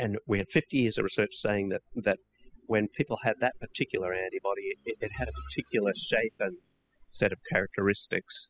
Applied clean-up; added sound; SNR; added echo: classical method spectral subtraction.